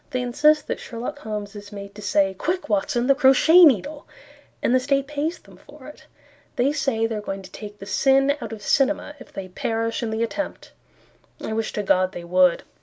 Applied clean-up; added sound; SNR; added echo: none; none; none; none.